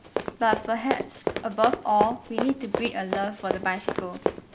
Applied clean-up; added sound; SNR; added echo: none; Run; 3 dB; none.